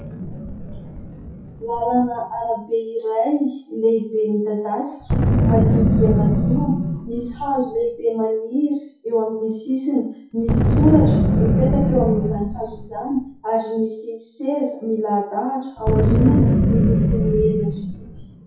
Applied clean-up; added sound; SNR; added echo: classical method WPE with log-MMSE.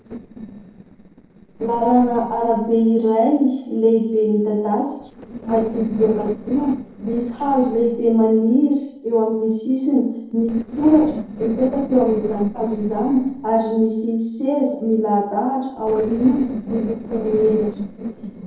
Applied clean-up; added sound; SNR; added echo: neural separator model SepFormer DNS4.